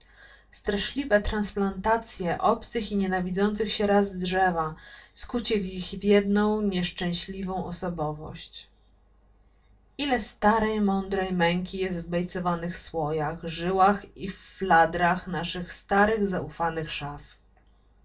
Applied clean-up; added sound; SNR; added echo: none; none; none; reverberation time 0.2 s.